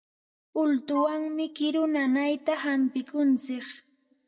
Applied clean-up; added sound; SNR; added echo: neural mask model DeepFilterNet 3.